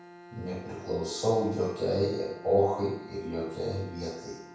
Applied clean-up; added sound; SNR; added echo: none; Bowed string instrument; 17 dB; reverberation time 0.7 s.